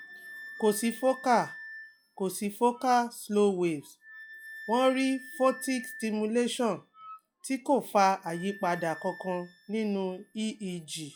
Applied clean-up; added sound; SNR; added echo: classical method log-MMSE.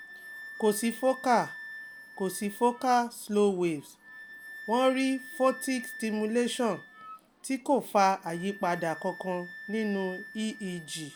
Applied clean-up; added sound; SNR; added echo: none; Wind instrument, woodwind instrument; 16 dB; none.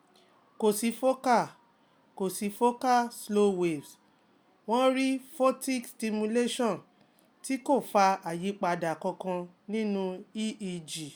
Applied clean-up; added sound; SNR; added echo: none; none; none; none.